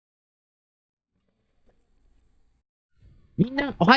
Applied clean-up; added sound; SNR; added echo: neural mask model DeepFilterNet 3.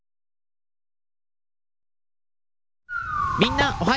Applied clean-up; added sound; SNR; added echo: none; none; none; none.